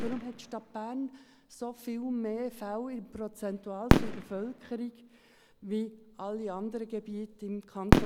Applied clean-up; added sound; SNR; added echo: none; Fireworks; -4 dB; none.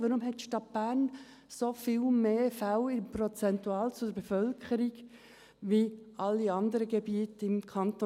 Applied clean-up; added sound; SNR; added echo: none; none; none; none.